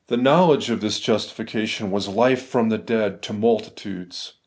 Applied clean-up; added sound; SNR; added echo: none; none; none; none.